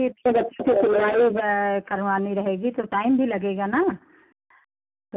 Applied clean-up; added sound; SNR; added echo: none; none; none; none.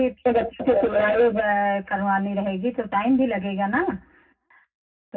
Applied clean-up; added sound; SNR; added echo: none; none; none; reverberation time 0.4 s.